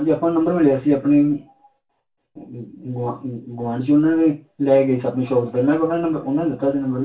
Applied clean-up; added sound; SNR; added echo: none; none; none; reverberation time 0.2 s.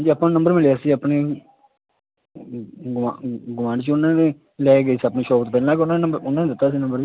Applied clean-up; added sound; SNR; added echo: none; none; none; none.